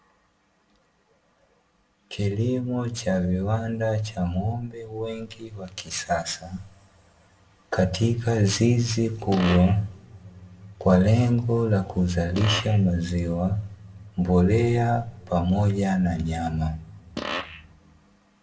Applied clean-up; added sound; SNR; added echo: none; Fart; 11 dB; reverberation time 1.2 s.